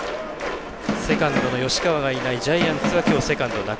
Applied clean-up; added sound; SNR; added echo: none; none; none; none.